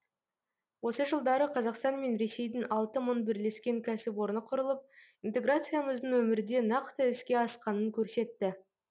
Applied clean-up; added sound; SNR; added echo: none; none; none; none.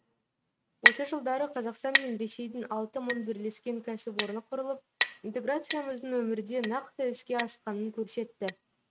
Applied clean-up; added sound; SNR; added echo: neural mask model RNNoise.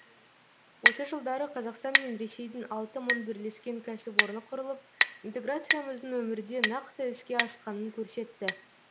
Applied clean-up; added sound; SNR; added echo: none; Chink, clink; -3 dB; none.